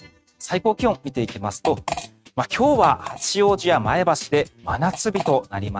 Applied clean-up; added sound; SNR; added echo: neural mask model RNNoise.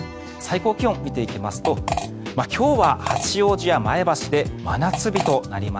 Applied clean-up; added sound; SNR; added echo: none; Fart; 8 dB; none.